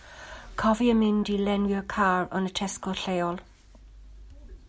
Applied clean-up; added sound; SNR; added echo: none; none; none; none.